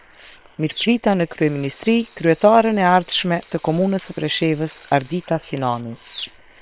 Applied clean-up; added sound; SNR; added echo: neural separator model SepFormer WHAM!.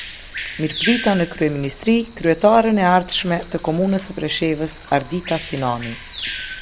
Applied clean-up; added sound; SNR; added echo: none; Bird vocalization, bird call, bird song; 12 dB; none.